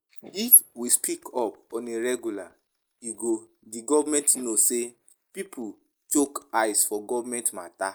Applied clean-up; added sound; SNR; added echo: neural mask model Resemble Enhance denoiser.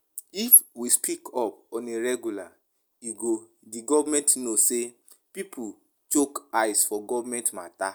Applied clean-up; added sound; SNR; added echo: none; none; none; none.